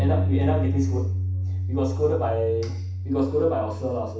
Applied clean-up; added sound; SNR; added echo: none; Bass guitar; 0 dB; reverberation time 0.7 s.